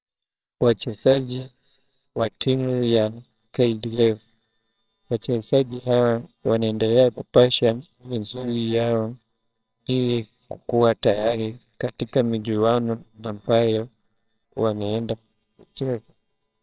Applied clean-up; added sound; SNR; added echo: neural separator model SepFormer WHAMR!.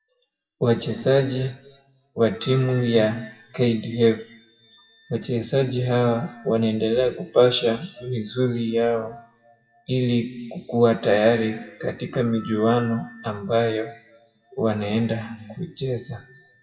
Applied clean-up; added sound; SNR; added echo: classical method WPE with log-MMSE.